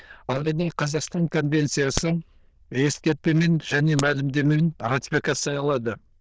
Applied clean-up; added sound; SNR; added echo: neural diffusion model UNIVERSE++.